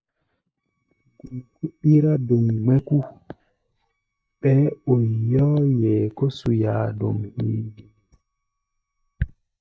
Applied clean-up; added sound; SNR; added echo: neural mask model DeepFilterNet 3.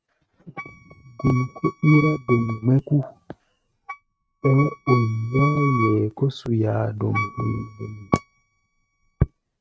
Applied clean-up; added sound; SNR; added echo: neural mask model RNNoise.